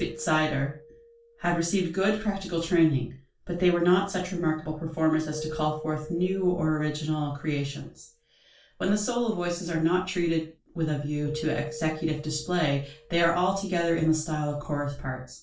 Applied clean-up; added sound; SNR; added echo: none; Keyboard (musical); 18 dB; reverberation time 0.3 s.